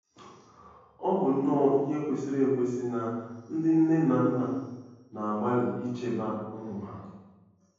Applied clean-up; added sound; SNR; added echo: none; none; none; reverberation time 1.3 s.